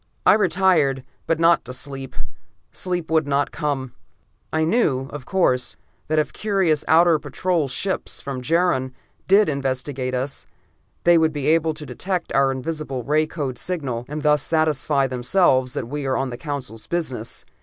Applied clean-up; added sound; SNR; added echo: none; none; none; none.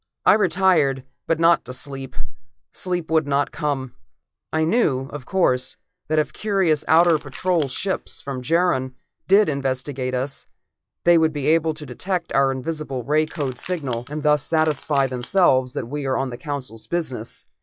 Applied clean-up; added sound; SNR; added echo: classical method log-MMSE.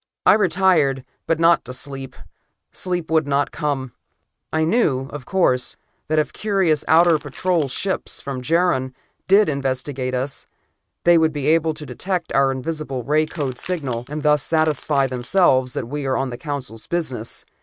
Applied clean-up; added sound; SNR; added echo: neural mask model RNNoise.